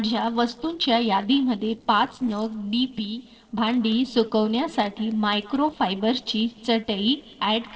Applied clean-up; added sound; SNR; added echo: neural separator model SepFormer DNS4.